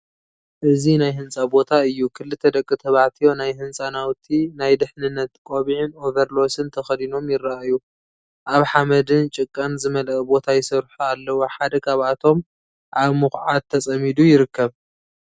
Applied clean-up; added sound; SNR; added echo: none; none; none; none.